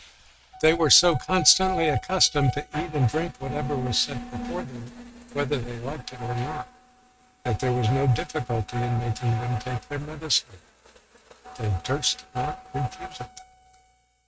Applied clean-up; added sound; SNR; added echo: neural mask model RNNoise.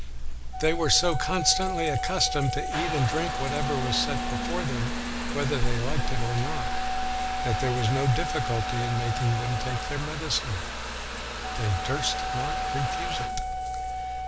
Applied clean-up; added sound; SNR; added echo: none; Wind instrument, woodwind instrument + Trickle, dribble / Bathtub (filling or washing) / Water tap, faucet; 1 dB; none.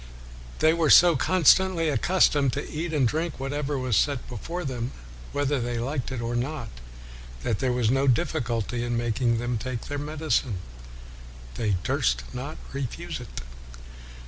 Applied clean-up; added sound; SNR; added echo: none; none; none; none.